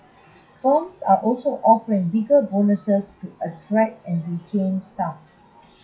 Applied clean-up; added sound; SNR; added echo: classical method WPE with log-MMSE.